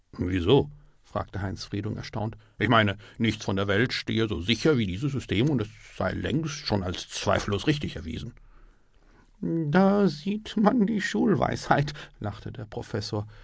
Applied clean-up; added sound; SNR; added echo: none; none; none; none.